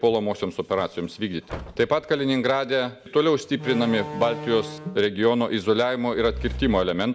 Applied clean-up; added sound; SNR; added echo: none; Slam; 14 dB; none.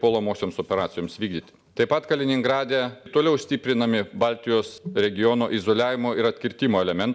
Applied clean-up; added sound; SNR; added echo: none; none; none; none.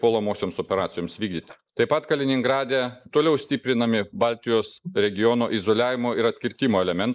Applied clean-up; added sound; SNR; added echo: neural mask model Resemble Enhance denoiser.